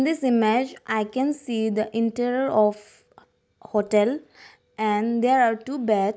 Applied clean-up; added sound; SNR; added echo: none; none; none; none.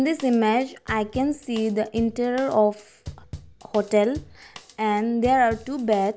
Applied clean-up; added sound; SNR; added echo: none; Drum kit; 19 dB; none.